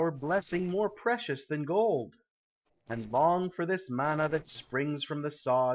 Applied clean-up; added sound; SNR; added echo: neural separator model SepFormer DNS4.